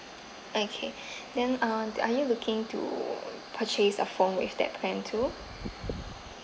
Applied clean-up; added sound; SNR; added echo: none; none; none; none.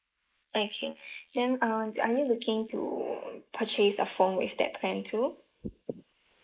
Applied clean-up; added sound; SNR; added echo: neural mask model Resemble Enhance denoiser.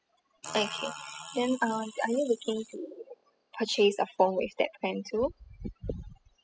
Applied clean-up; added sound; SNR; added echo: classical method spectral subtraction.